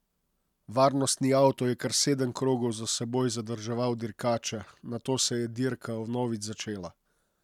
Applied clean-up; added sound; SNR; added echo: none; none; none; none.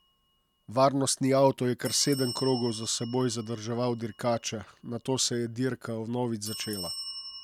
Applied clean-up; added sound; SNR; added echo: none; Bell; 15 dB; none.